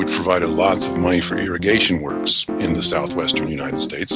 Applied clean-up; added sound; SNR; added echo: none; Piano; 5 dB; none.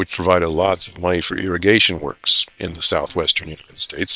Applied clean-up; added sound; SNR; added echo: neural separator model SepFormer WHAM!.